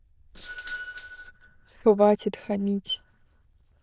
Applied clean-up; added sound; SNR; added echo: neural diffusion model UNIVERSE++.